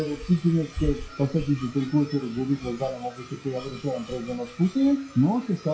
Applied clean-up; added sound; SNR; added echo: classical method WPE with log-MMSE.